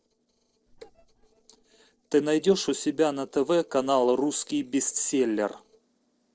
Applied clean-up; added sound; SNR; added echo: neural separator model SepFormer DNS4.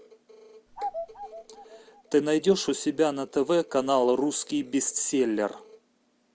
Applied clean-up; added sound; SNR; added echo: none; Bird vocalization, bird call, bird song; 14 dB; none.